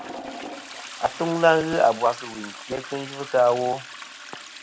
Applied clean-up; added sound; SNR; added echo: none; Toilet flush; 14 dB; none.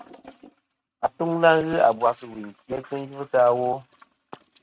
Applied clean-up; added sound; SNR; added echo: neural mask model RNNoise.